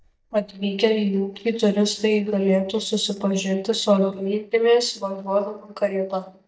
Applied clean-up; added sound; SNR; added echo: neural mask model DeepFilterNet 3.